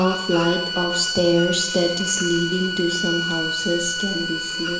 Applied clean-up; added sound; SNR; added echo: none; Bowed string instrument; 4 dB; reverberation time 1.3 s.